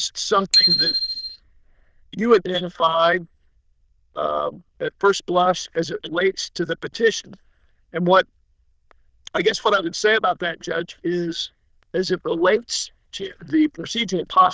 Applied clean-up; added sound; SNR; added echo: neural diffusion model UNIVERSE++.